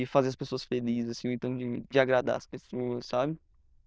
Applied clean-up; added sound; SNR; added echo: neural diffusion model UNIVERSE++.